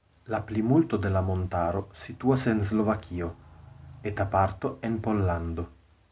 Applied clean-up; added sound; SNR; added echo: none; none; none; none.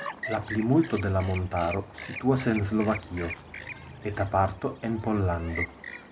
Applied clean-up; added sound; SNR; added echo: none; Chirp, tweet; 12 dB; none.